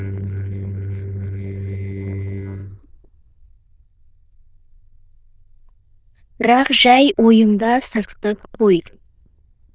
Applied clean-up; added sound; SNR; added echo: neural diffusion model UNIVERSE++.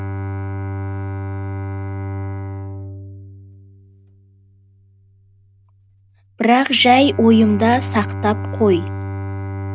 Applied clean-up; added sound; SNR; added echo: none; Bowed string instrument; 7 dB; none.